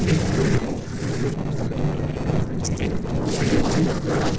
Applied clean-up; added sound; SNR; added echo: neural separator model SepFormer DNS4.